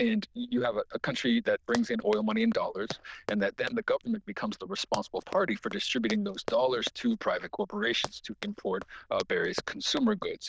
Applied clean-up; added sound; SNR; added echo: neural diffusion model UNIVERSE++.